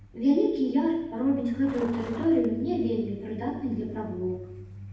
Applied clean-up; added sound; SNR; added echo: none; Truck; 15 dB; reverberation time 0.8 s.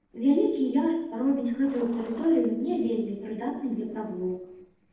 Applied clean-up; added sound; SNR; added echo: neural separator model SepFormer DNS4.